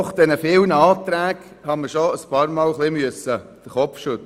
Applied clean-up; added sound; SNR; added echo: none; none; none; none.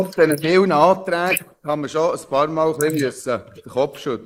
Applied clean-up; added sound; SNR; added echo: neural mask model Resemble Enhance denoiser.